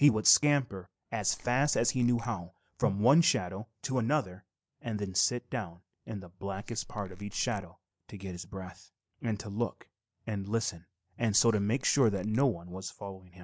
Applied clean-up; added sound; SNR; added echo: neural mask model Resemble Enhance denoiser.